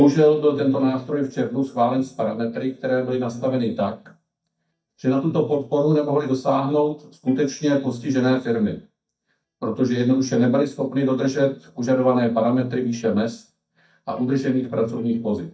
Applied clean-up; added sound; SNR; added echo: neural mask model DeepFilterNet 3.